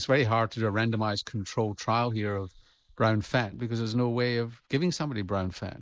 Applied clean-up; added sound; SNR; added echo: neural mask model Resemble Enhance denoiser.